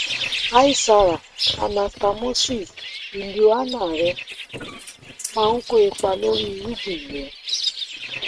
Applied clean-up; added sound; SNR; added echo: neural mask model RNNoise.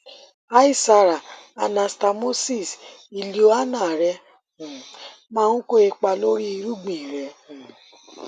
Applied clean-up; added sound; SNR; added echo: none; none; none; none.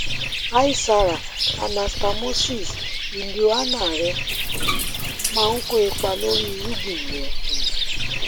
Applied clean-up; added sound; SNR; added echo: none; Bathtub (filling or washing) + Bird; -1 dB; none.